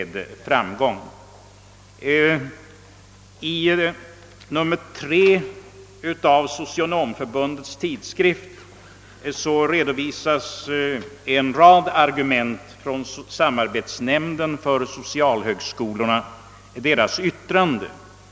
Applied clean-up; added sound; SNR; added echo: none; none; none; none.